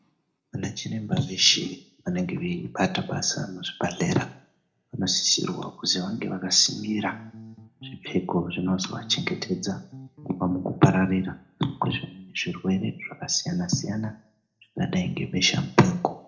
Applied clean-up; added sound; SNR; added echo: none; Bass guitar; 17 dB; reverberation time 0.3 s.